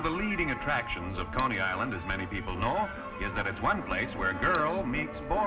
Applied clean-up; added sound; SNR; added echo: none; Coin (dropping); 17 dB; reverberation time 2.4 s.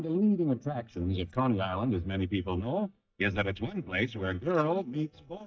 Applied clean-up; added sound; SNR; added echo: neural mask model DeepFilterNet 3.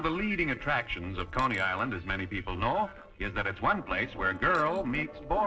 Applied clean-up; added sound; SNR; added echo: neural separator model SepFormer DNS4.